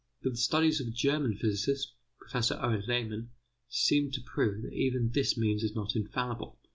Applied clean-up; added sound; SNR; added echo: none; none; none; none.